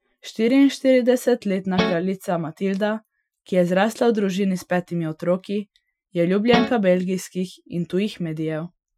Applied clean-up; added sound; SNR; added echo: classical method Wiener filter.